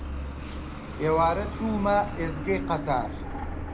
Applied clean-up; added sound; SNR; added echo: none; Truck; 5 dB; reverberation time 0.2 s.